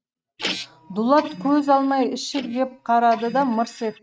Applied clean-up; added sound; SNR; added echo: neural mask model RNNoise.